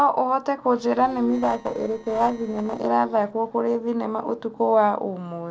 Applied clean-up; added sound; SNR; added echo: neural separator model SepFormer DNS4.